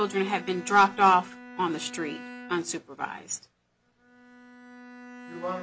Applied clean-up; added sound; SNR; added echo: none; Bowed string instrument; 17 dB; none.